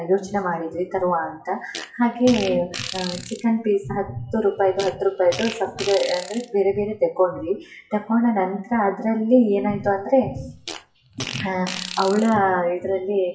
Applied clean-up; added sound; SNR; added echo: classical method WPE with log-MMSE.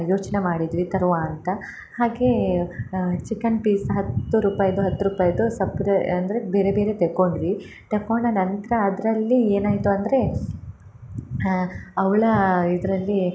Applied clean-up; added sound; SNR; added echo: none; none; none; none.